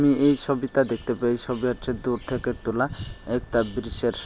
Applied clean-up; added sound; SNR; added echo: none; none; none; none.